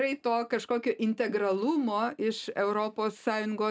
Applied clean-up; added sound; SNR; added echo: none; none; none; none.